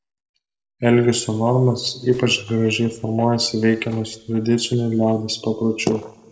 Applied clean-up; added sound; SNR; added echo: neural separator model SepFormer DNS4.